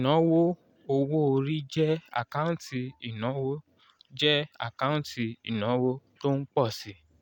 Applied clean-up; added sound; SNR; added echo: none; none; none; none.